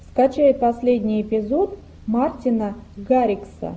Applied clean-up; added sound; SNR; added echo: none; none; none; none.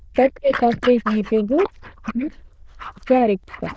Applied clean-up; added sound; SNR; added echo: neural diffusion model UNIVERSE++.